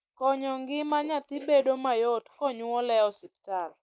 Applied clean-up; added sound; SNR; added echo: neural mask model Resemble Enhance denoiser.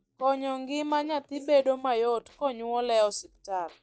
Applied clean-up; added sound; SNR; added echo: neural mask model DeepFilterNet 3.